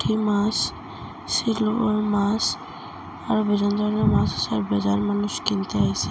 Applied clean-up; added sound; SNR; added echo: none; none; none; none.